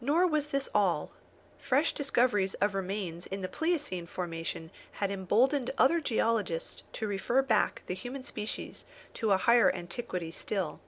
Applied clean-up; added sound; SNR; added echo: none; none; none; none.